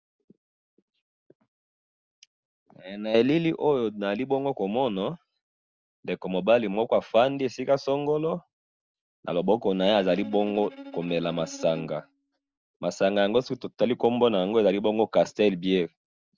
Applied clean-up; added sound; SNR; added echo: neural separator model SepFormer DNS4.